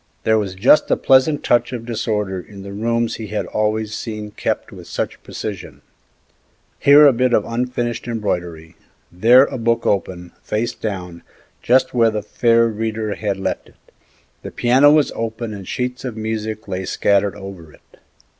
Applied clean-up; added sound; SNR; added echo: none; none; none; none.